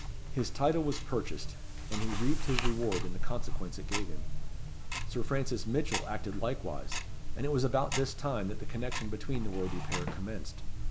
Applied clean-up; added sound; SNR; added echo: none; Tick-tock; -4 dB; none.